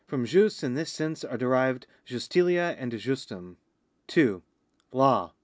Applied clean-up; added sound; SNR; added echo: none; none; none; none.